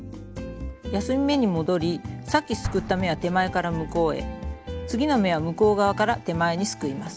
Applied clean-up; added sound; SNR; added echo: none; Explosion; 19 dB; none.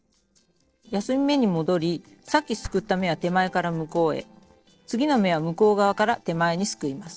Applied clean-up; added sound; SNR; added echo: neural separator model SepFormer DNS4.